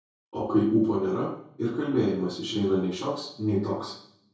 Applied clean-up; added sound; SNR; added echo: none; none; none; reverberation time 0.6 s.